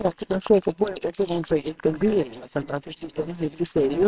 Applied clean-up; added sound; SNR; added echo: neural separator model SepFormer WHAMR!.